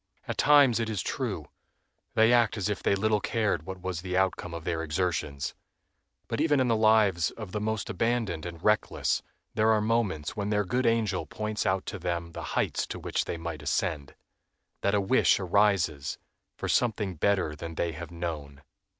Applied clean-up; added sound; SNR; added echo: none; none; none; none.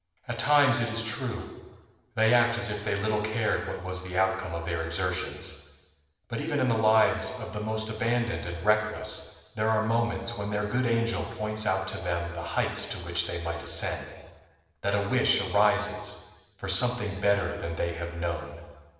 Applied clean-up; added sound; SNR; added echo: none; none; none; reverberation time 1.2 s.